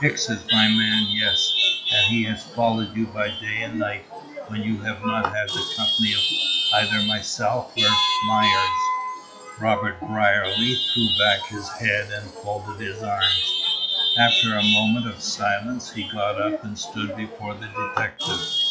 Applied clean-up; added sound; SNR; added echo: classical method log-MMSE.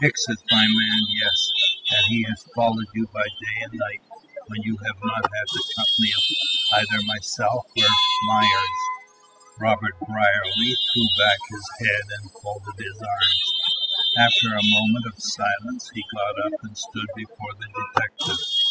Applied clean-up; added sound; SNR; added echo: classical method spectral subtraction.